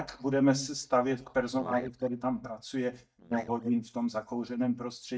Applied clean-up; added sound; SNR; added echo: neural mask model DeepFilterNet 3.